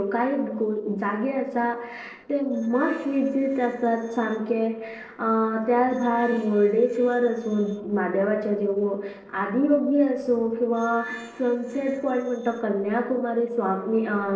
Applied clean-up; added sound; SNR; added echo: neural separator model SepFormer DNS4.